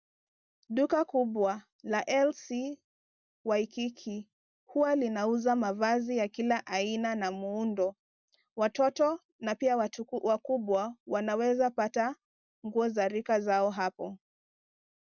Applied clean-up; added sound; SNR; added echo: none; none; none; none.